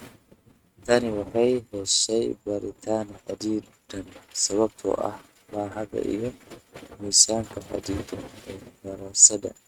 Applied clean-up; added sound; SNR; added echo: neural mask model RNNoise.